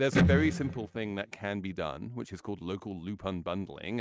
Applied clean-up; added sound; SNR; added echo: neural mask model RNNoise.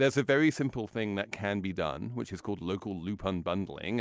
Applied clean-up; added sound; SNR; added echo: none; none; none; none.